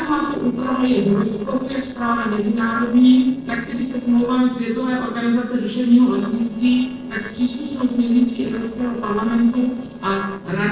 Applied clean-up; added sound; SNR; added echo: neural separator model SepFormer DNS4.